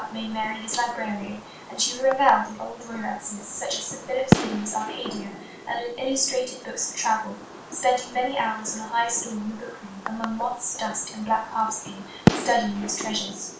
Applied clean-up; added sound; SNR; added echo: none; Fireworks; 5 dB; reverberation time 0.3 s.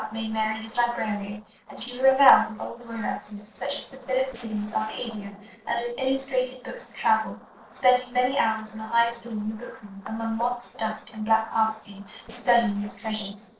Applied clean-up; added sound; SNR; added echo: neural separator model SepFormer DNS4.